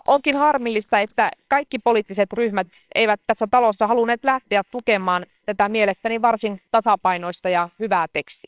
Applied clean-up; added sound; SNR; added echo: neural separator model SepFormer WHAMR!.